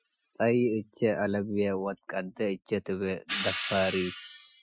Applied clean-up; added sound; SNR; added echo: classical method Wiener filter.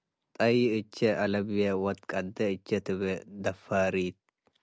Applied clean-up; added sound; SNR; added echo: none; none; none; none.